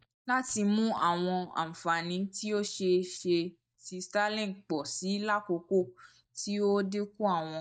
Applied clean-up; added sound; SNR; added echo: neural mask model DeepFilterNet 3.